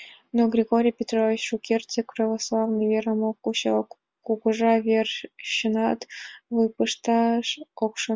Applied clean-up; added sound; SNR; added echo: none; none; none; none.